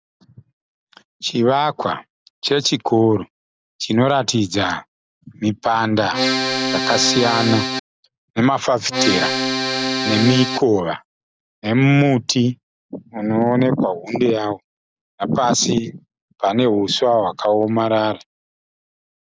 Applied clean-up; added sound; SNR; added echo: none; Accordion; 1 dB; none.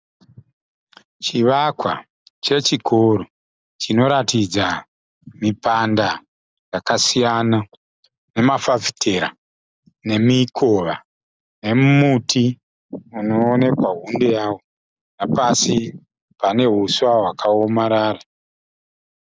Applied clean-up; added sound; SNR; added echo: none; none; none; none.